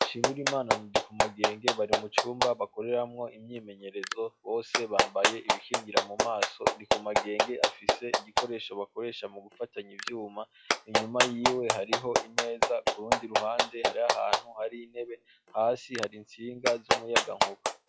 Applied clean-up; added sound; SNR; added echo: classical method log-MMSE.